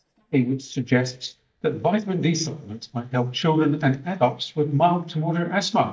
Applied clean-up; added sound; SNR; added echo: neural mask model DeepFilterNet 3.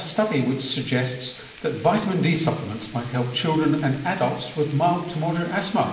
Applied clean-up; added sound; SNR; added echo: none; Frying (food); 18 dB; reverberation time 0.9 s.